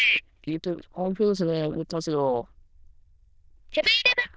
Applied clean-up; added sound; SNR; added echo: neural diffusion model UNIVERSE++.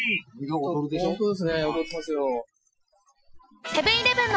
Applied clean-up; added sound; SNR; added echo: classical method Wiener filter.